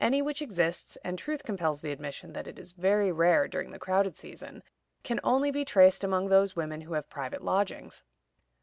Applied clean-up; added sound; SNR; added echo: none; none; none; none.